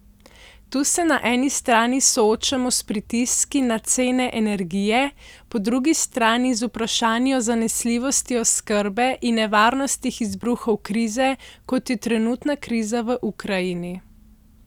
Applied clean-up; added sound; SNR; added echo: none; none; none; none.